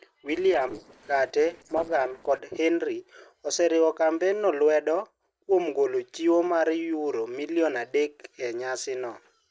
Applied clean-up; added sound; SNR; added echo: neural separator model SepFormer DNS4.